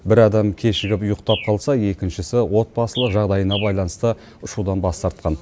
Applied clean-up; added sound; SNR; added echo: none; Bird; 15 dB; none.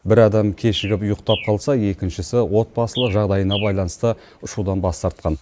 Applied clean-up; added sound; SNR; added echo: neural mask model Resemble Enhance denoiser.